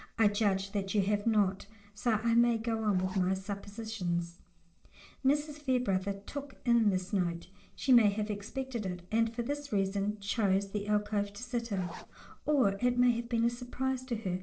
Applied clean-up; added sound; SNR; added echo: neural separator model SepFormer DNS4.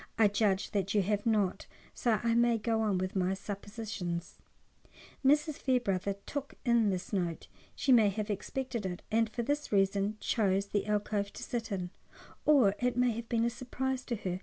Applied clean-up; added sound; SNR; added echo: none; none; none; none.